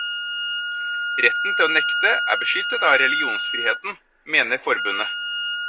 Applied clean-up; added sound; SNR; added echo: none; Wind instrument, woodwind instrument; 1 dB; none.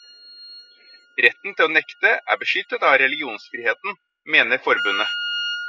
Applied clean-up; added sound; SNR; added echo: classical method spectral subtraction.